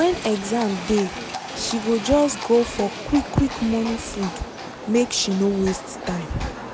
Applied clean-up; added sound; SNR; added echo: none; Livestock, farm animals, working animals; 10 dB; none.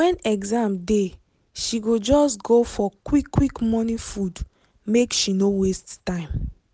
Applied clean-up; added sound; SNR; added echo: none; none; none; none.